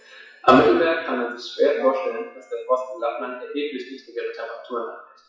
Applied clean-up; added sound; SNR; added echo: classical method WPE with log-MMSE.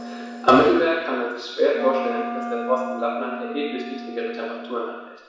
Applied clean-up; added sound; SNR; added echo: none; Wind instrument, woodwind instrument; 10 dB; reverberation time 1.1 s.